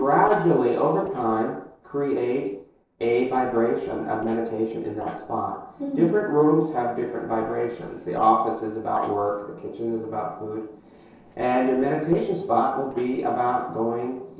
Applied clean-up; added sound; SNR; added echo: neural separator model SepFormer DNS4.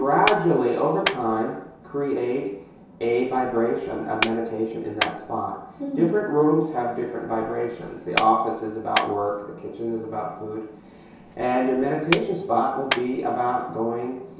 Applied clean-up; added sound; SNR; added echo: none; Clapping; 9 dB; reverberation time 0.7 s.